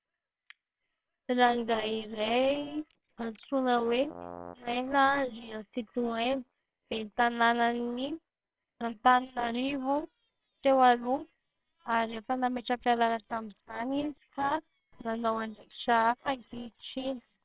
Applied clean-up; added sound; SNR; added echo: neural separator model SepFormer WHAMR!.